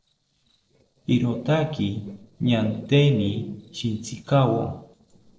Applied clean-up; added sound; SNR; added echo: neural separator model SepFormer DNS4.